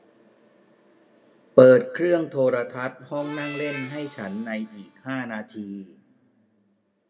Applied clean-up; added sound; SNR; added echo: none; Harmonica; 17 dB; reverberation time 2.1 s.